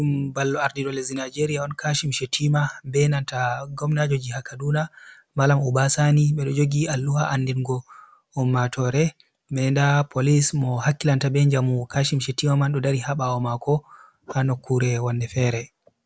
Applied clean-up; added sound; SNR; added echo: none; none; none; none.